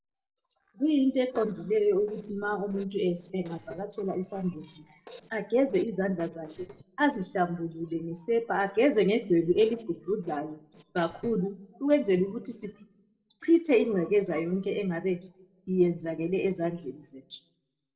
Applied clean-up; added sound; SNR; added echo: neural separator model SepFormer DNS4.